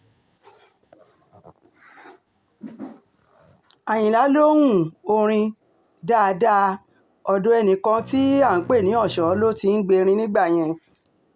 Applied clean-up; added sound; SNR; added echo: none; Bass guitar; 16 dB; none.